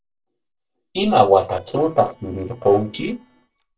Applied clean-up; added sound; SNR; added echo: neural separator model SepFormer DNS4.